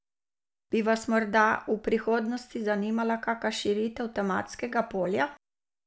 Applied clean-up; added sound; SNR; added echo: none; none; none; none.